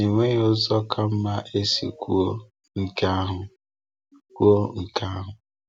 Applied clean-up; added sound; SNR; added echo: none; none; none; none.